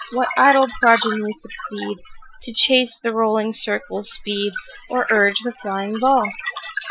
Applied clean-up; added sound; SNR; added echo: classical method Wiener filter.